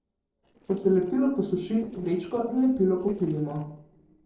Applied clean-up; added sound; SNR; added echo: neural separator model SepFormer DNS4.